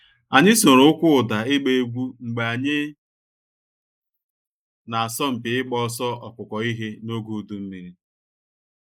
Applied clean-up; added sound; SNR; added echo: neural mask model Resemble Enhance denoiser.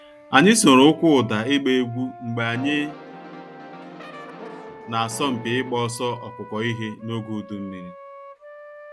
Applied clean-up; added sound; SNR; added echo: none; Wind instrument, woodwind instrument + Brass instrument; 17 dB; none.